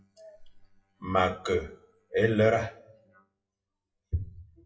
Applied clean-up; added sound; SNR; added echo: classical method WPE with log-MMSE.